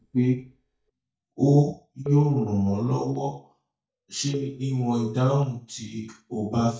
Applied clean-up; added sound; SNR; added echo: neural mask model DeepFilterNet 3.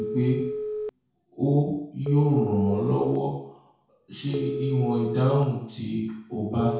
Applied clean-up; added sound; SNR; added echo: none; Telephone; 7 dB; reverberation time 0.6 s.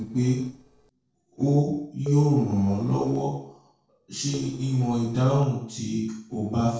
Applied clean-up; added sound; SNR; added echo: neural separator model SepFormer DNS4.